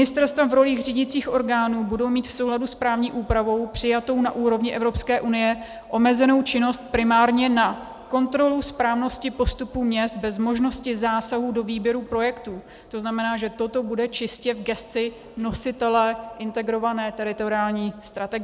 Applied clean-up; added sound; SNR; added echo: none; none; none; none.